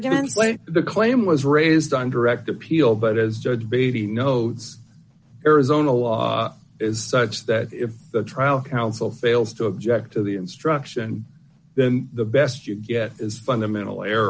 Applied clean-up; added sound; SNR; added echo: none; none; none; none.